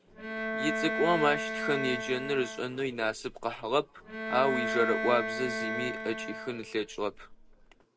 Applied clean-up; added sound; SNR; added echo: none; Bowed string instrument; 4 dB; none.